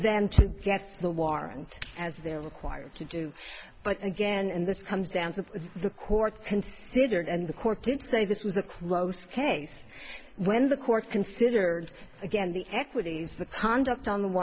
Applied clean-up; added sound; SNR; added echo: none; none; none; none.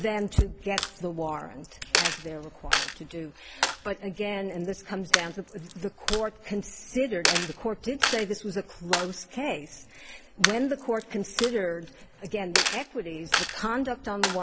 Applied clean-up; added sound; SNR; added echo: none; Coin (dropping); 1 dB; none.